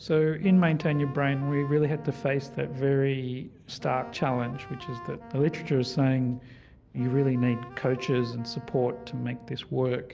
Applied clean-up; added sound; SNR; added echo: none; Wind instrument, woodwind instrument; 17 dB; none.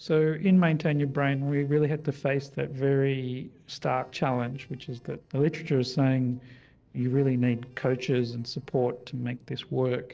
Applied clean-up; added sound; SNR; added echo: neural separator model SepFormer DNS4.